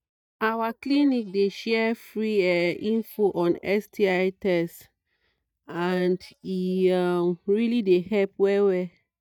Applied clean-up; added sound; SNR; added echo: neural mask model DeepFilterNet 3.